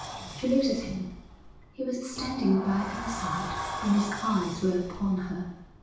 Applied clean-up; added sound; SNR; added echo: none; Sliding door; 9 dB; reverberation time 0.9 s.